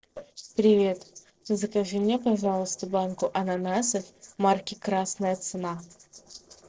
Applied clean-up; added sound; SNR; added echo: neural separator model SepFormer DNS4.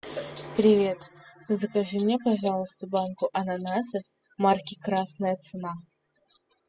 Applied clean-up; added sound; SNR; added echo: classical method spectral subtraction.